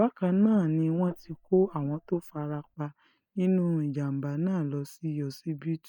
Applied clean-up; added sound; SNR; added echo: neural mask model DeepFilterNet 3.